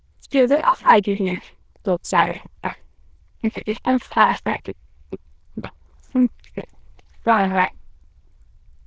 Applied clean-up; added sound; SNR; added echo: neural diffusion model UNIVERSE++.